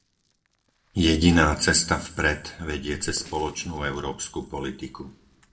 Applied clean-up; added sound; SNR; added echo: neural separator model SepFormer DNS4.